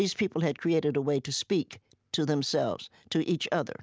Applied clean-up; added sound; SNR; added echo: none; none; none; none.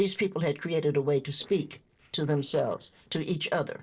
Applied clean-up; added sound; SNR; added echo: neural separator model SepFormer DNS4.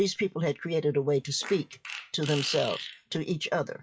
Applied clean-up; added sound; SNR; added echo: classical method WPE with log-MMSE.